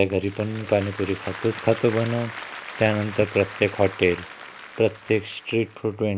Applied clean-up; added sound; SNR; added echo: none; Applause; 14 dB; none.